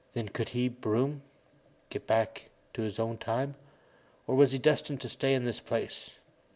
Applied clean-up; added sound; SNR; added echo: none; none; none; none.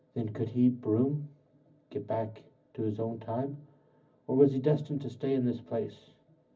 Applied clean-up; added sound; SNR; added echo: none; none; none; reverberation time 0.4 s.